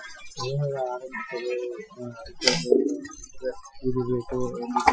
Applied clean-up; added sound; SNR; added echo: classical method Wiener filter.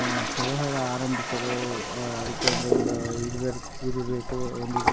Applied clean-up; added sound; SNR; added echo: none; Toilet flush; -1 dB; none.